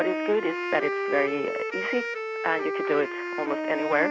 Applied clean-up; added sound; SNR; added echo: none; Wind instrument, woodwind instrument; 2 dB; none.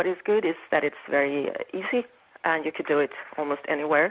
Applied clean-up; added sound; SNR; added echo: none; none; none; none.